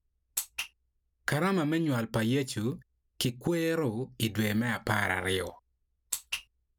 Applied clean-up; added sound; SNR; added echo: none; none; none; none.